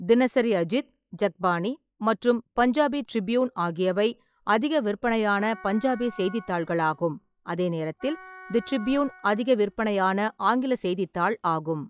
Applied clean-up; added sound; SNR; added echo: classical method log-MMSE.